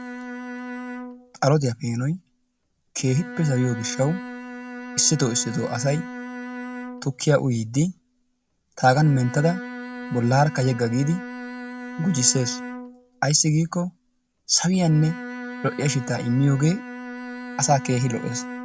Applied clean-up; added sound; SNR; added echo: none; Bowed string instrument; 12 dB; none.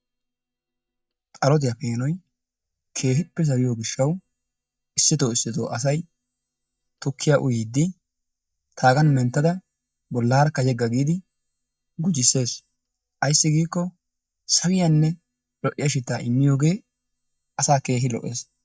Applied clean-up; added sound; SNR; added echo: neural mask model DeepFilterNet 3.